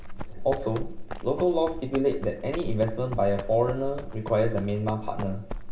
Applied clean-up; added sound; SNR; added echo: none; Run; 6 dB; reverberation time 0.4 s.